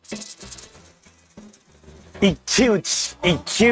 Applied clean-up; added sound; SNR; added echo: neural mask model RNNoise.